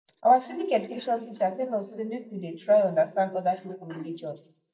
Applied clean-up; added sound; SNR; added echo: neural mask model DeepFilterNet 3.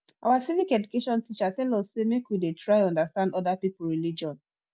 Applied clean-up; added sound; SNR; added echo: none; none; none; none.